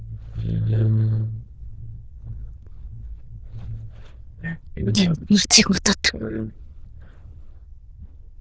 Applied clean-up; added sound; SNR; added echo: neural diffusion model UNIVERSE++.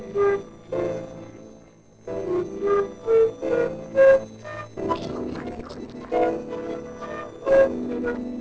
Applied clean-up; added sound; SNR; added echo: neural separator model SepFormer DNS4.